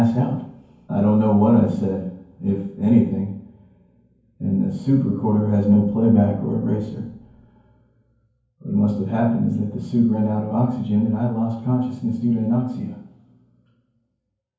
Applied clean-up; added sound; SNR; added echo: none; none; none; reverberation time 0.9 s.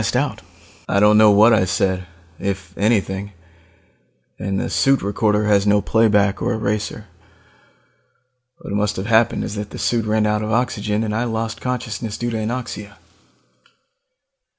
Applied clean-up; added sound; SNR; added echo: none; none; none; none.